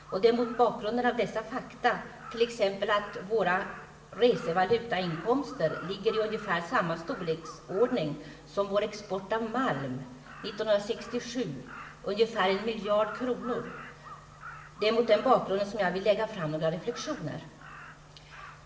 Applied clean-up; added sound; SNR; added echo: none; Crow; 18 dB; reverberation time 1.0 s.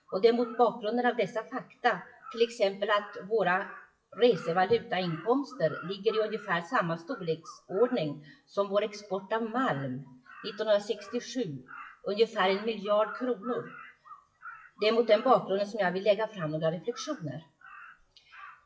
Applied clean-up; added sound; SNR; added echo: classical method WPE with log-MMSE.